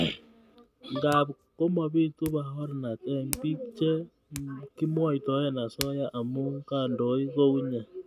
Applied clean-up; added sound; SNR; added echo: none; Hands; 17 dB; none.